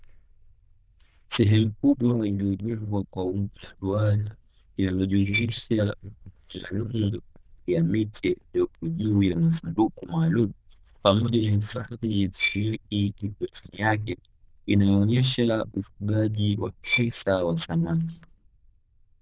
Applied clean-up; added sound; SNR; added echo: neural diffusion model UNIVERSE++.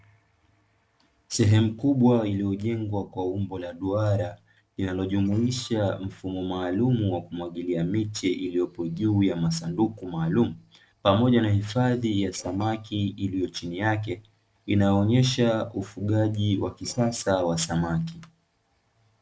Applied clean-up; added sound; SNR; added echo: neural separator model SepFormer DNS4.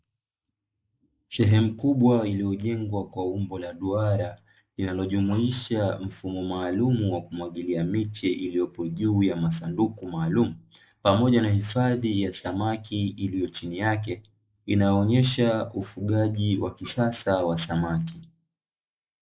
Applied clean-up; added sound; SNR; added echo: neural mask model Resemble Enhance denoiser.